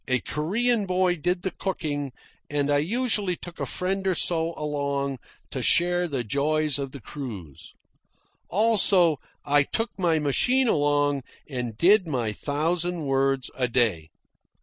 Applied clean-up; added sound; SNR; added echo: none; none; none; none.